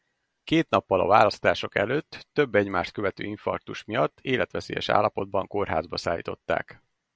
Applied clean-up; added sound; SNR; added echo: none; none; none; none.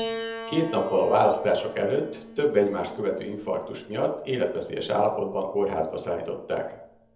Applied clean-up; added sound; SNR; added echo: none; Piano; 13 dB; reverberation time 0.7 s.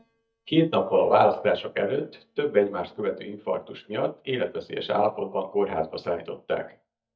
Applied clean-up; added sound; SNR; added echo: neural mask model DeepFilterNet 3.